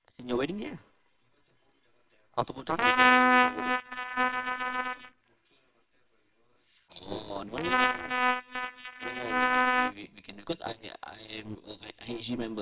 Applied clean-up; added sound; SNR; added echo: neural separator model SepFormer WHAMR!.